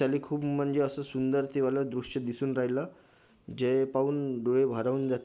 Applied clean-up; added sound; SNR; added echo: none; none; none; none.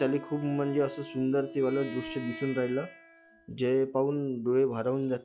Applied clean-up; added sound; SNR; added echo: classical method log-MMSE.